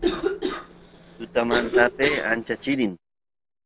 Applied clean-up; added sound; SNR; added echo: neural separator model SepFormer DNS4.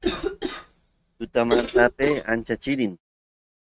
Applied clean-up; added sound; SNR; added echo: neural mask model RNNoise.